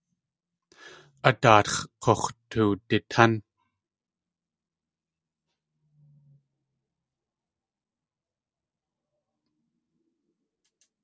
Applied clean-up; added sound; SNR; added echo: none; none; none; none.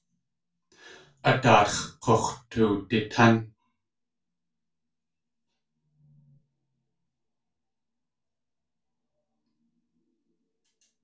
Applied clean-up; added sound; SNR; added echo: none; none; none; reverberation time 0.2 s.